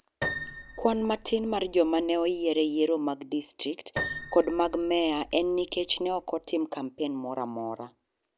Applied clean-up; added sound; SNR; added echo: none; Piano; 11 dB; none.